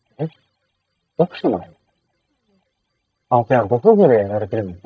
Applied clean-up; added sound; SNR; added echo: neural mask model DeepFilterNet 3.